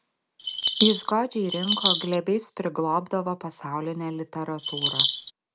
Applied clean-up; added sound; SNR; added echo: none; Bird vocalization, bird call, bird song; -2 dB; none.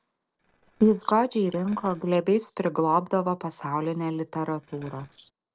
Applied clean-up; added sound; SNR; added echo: neural separator model SepFormer DNS4.